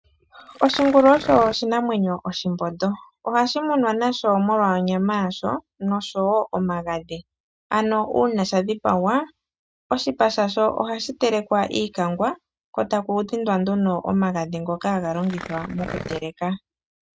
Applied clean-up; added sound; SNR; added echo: neural mask model RNNoise.